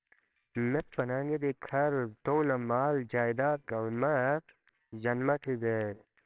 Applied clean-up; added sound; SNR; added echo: neural separator model SepFormer WHAMR!.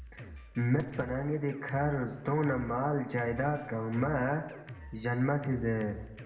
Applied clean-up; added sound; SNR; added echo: none; Drum kit; 16 dB; reverberation time 0.9 s.